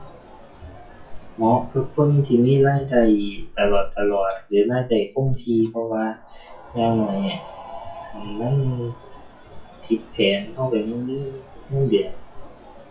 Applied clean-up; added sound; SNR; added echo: classical method WPE with log-MMSE.